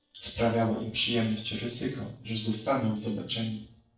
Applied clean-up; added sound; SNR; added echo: neural separator model SepFormer DNS4.